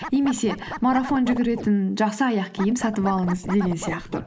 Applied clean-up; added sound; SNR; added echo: neural mask model Resemble Enhance denoiser.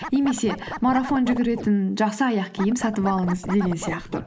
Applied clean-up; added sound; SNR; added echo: none; Scratching (performance technique); 11 dB; none.